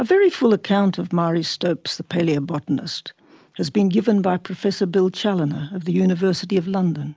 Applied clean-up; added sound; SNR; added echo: none; none; none; none.